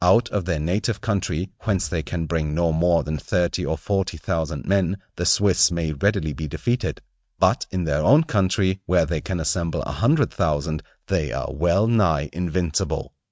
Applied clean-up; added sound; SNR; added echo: neural mask model RNNoise.